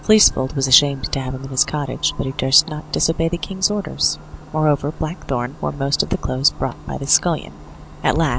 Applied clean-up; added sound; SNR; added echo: none; Clock; 15 dB; none.